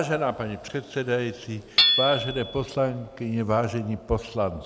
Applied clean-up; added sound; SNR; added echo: none; Hammer / Chink, clink; 1 dB; none.